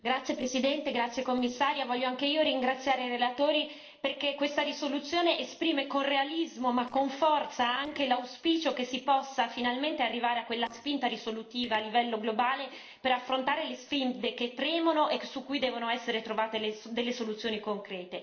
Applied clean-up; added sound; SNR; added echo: neural separator model SepFormer DNS4.